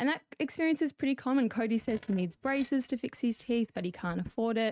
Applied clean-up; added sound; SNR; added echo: neural mask model RNNoise.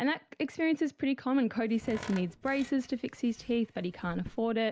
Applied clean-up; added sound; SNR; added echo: none; Tools; 18 dB; none.